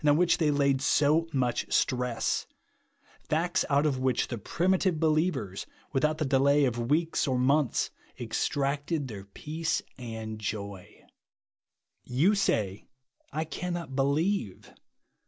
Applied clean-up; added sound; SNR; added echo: none; none; none; none.